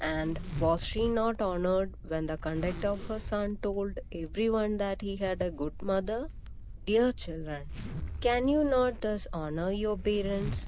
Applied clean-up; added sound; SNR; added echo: none; Zipper (clothing); 8 dB; none.